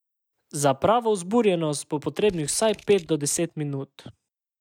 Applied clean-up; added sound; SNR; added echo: neural mask model DeepFilterNet 3.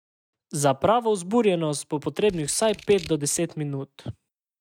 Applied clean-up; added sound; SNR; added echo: neural mask model RNNoise.